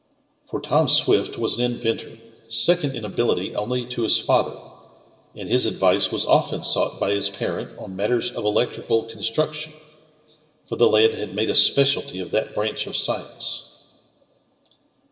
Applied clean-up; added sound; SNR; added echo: none; none; none; reverberation time 2.0 s.